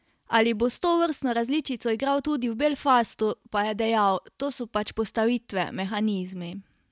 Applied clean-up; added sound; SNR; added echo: none; none; none; none.